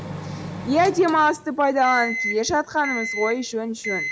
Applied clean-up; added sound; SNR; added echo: none; Microwave oven; 9 dB; none.